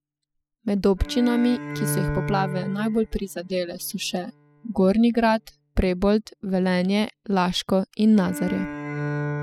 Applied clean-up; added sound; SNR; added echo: classical method spectral subtraction.